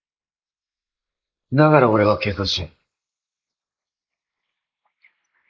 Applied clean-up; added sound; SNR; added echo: neural mask model Resemble Enhance denoiser.